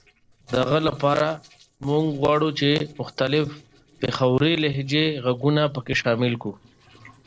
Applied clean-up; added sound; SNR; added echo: neural separator model SepFormer DNS4.